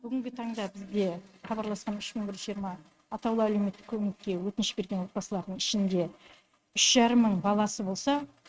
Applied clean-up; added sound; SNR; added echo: neural mask model RNNoise.